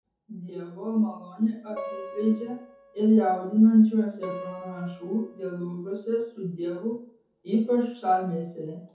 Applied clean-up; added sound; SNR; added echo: none; Acoustic guitar; 15 dB; reverberation time 0.5 s.